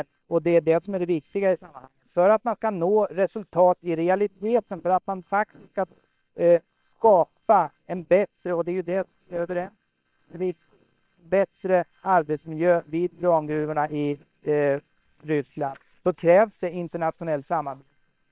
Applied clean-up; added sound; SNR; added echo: neural separator model SepFormer WHAM!.